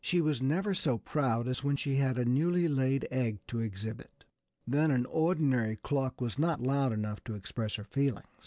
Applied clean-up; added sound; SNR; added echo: none; none; none; none.